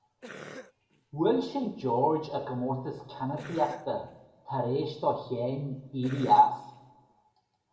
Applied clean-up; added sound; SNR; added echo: none; Cough; 17 dB; reverberation time 0.8 s.